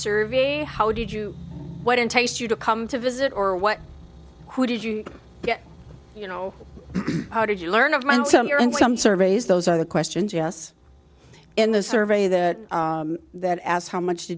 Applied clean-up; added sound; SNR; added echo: none; none; none; none.